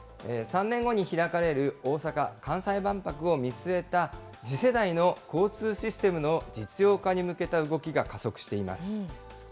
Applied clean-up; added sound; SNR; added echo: none; none; none; none.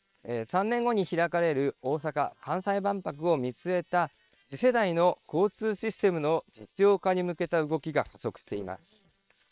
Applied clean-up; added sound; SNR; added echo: neural separator model SepFormer WHAM!.